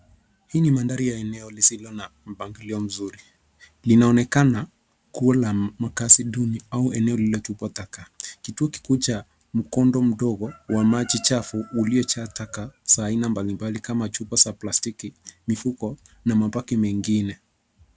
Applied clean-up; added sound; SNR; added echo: none; none; none; none.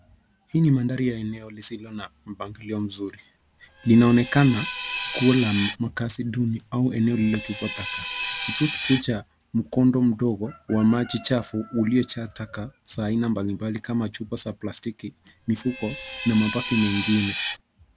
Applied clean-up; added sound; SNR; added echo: none; Screech; 6 dB; none.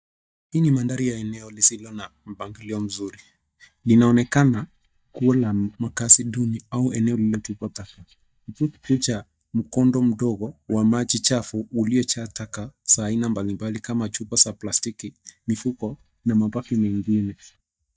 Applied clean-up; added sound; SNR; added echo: neural mask model DeepFilterNet 3.